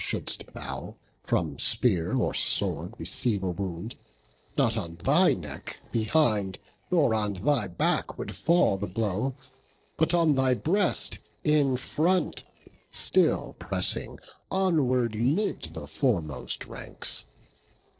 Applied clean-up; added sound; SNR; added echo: neural separator model SepFormer DNS4.